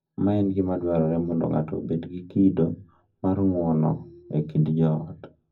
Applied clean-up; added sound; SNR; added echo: none; none; none; reverberation time 0.4 s.